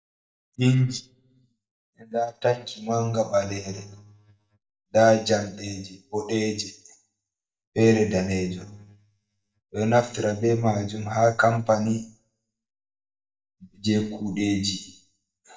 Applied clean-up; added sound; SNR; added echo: neural mask model DeepFilterNet 3.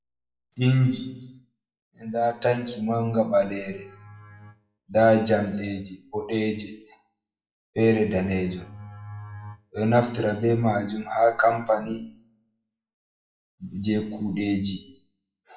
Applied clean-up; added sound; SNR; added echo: classical method WPE with log-MMSE.